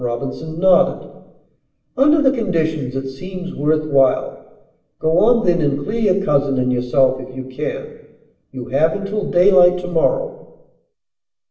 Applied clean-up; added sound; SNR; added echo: none; none; none; reverberation time 0.9 s.